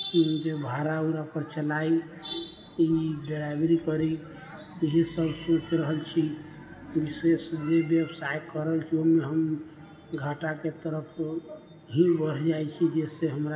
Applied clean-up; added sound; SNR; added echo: none; none; none; reverberation time 1.6 s.